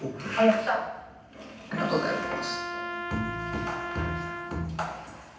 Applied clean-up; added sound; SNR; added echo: none; Trumpet; 5 dB; reverberation time 0.9 s.